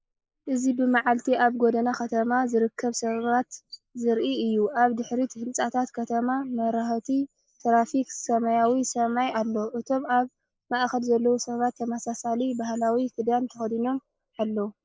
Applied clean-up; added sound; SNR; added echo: neural mask model Resemble Enhance denoiser.